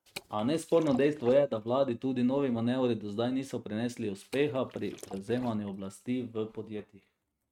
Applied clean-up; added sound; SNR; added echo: neural mask model RNNoise.